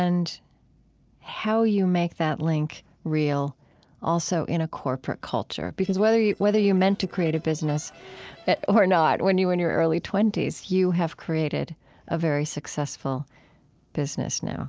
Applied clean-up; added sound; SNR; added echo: neural separator model SepFormer DNS4.